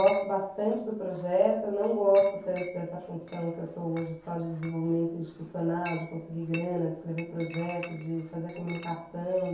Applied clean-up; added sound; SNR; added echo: none; Chatter / Chink, clink; 19 dB; reverberation time 0.6 s.